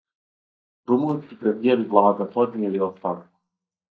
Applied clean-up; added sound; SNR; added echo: neural mask model DeepFilterNet 3.